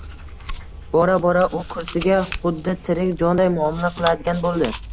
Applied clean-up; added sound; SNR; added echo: none; Chewing, mastication; 13 dB; none.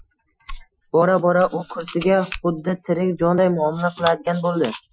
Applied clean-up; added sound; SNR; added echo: classical method Wiener filter.